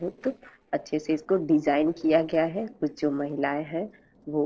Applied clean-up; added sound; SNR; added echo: neural separator model SepFormer DNS4.